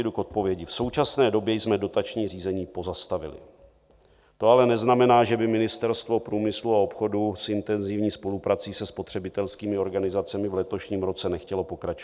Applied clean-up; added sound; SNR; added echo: none; none; none; none.